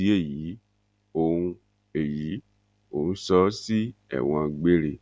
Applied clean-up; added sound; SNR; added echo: none; none; none; none.